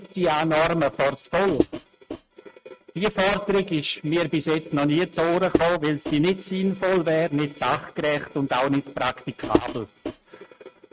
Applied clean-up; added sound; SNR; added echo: neural mask model RNNoise.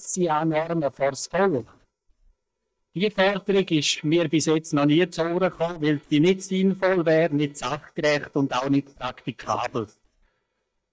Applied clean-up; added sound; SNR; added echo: neural mask model DeepFilterNet 3.